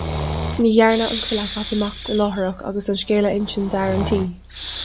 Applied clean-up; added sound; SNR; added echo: none; Breathing; 8 dB; none.